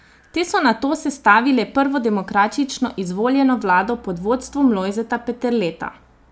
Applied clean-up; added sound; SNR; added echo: none; none; none; none.